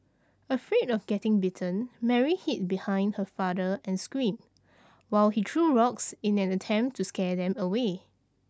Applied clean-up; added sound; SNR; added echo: none; none; none; none.